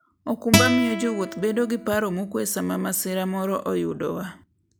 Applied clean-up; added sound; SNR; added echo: none; Acoustic guitar; 2 dB; none.